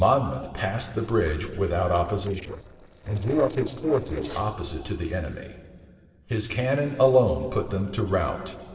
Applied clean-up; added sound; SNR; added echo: neural separator model SepFormer DNS4.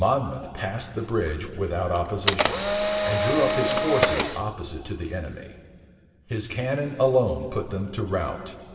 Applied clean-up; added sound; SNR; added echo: none; Camera; -1 dB; reverberation time 2.5 s.